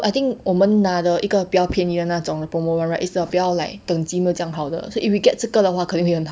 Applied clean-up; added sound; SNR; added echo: none; none; none; none.